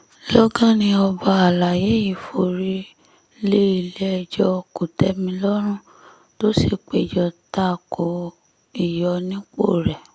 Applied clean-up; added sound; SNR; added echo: none; none; none; none.